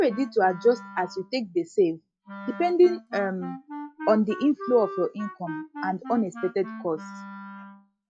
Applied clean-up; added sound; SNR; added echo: classical method log-MMSE.